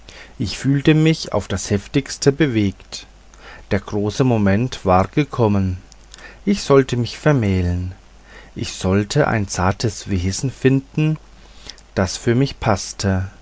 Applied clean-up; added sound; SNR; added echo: none; none; none; none.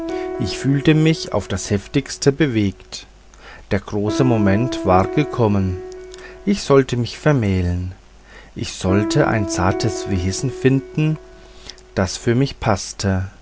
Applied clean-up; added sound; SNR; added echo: none; Piano; 10 dB; none.